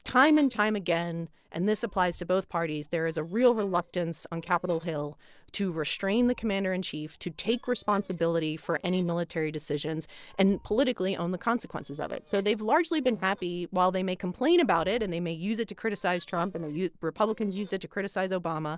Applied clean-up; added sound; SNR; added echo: neural separator model SepFormer DNS4.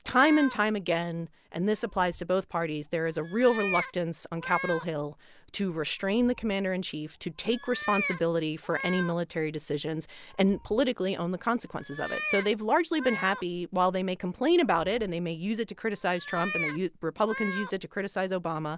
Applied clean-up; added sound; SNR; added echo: none; Meow; 12 dB; none.